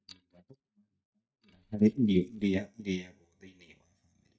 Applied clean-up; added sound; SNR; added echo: neural mask model DeepFilterNet 3.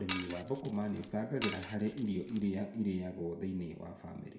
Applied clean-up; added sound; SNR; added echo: none; Glass; -4 dB; reverberation time 0.6 s.